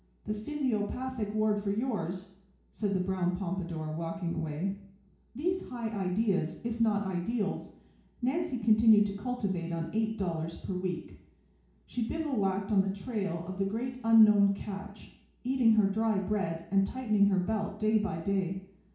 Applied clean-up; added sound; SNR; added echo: none; none; none; reverberation time 0.6 s.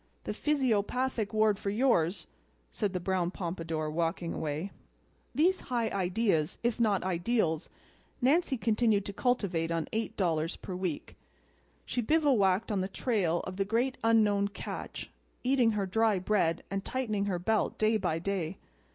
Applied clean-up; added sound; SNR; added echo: none; none; none; none.